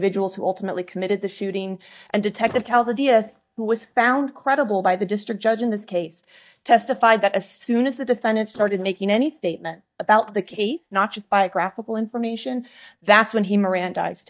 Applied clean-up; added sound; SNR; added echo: neural mask model DeepFilterNet 3.